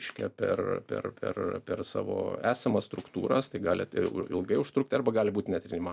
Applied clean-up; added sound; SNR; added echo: none; none; none; none.